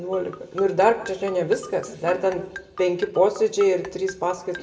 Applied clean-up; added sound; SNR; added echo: none; Marimba, xylophone; 18 dB; reverberation time 0.6 s.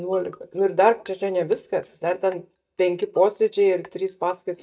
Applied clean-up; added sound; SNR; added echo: neural mask model DeepFilterNet 3.